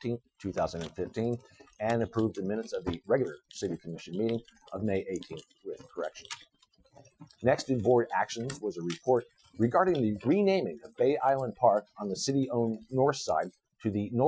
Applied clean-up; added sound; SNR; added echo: classical method Wiener filter.